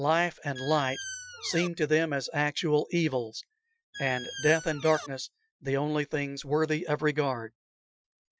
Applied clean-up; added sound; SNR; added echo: classical method Wiener filter.